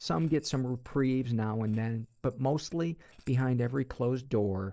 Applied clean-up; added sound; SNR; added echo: neural separator model SepFormer DNS4.